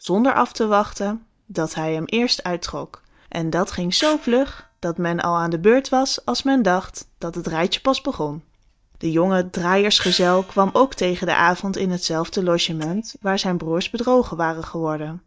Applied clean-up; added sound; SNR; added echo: neural mask model DeepFilterNet 3.